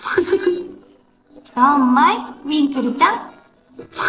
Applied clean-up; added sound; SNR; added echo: neural separator model SepFormer DNS4.